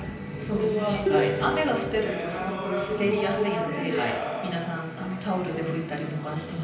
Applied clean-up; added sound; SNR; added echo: none; Plucked string instrument; 2 dB; reverberation time 0.9 s.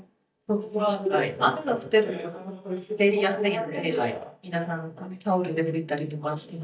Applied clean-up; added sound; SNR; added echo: neural mask model DeepFilterNet 3.